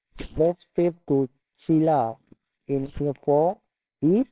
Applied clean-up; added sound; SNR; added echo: neural separator model SepFormer WHAMR!.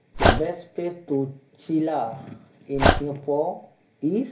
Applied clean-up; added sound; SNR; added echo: none; Dog; -4 dB; reverberation time 0.3 s.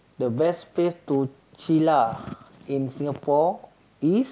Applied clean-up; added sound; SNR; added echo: none; none; none; none.